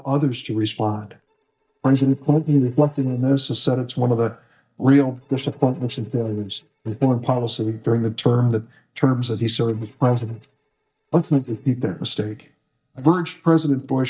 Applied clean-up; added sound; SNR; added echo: neural mask model DeepFilterNet 3.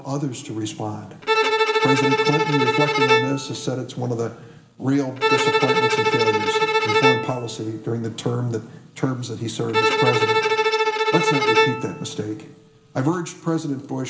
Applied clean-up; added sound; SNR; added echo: none; Bowed string instrument; -5 dB; reverberation time 0.6 s.